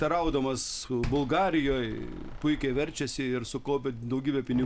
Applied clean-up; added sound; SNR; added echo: none; Slam + Rain; 12 dB; none.